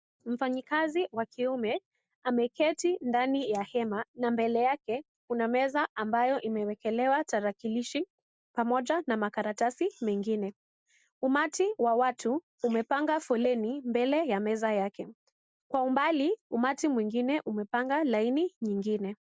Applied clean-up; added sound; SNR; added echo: none; none; none; none.